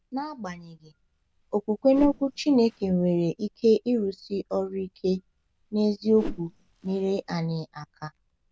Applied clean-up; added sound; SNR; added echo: none; Whoosh, swoosh, swish; 17 dB; none.